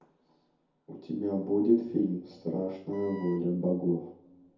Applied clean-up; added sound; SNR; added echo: none; Wind instrument, woodwind instrument; 20 dB; reverberation time 0.6 s.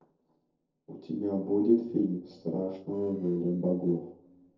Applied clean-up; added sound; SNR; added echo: neural separator model SepFormer DNS4.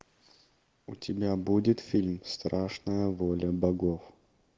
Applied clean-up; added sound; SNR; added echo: none; none; none; none.